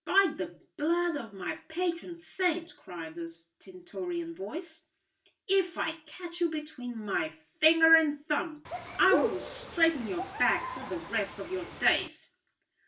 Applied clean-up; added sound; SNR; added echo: none; Bird; 6 dB; reverberation time 0.2 s.